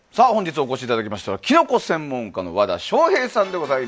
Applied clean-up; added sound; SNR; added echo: none; none; none; none.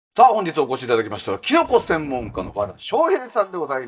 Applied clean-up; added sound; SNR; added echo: neural mask model DeepFilterNet 3.